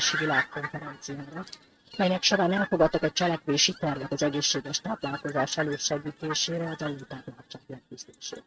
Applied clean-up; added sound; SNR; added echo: neural mask model RNNoise.